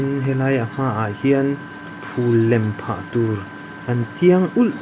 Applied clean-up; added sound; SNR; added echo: none; Engine; 15 dB; none.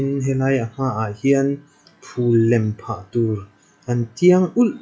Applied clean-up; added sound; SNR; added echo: classical method log-MMSE.